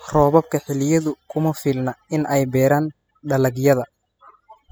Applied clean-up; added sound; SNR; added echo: classical method spectral subtraction.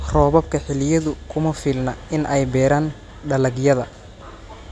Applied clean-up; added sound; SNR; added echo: none; Bowed string instrument; 18 dB; none.